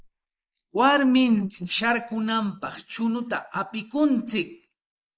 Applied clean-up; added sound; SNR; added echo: neural mask model Resemble Enhance denoiser.